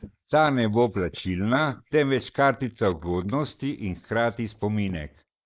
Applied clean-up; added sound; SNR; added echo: neural mask model Resemble Enhance denoiser.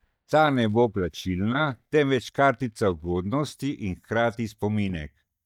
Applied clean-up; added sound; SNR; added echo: neural mask model DeepFilterNet 3.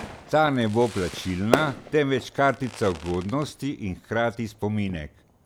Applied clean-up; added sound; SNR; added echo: none; Fireworks; 10 dB; none.